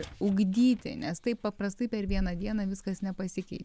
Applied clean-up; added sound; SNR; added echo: none; none; none; none.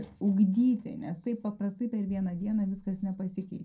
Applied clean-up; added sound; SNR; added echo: none; none; none; reverberation time 0.2 s.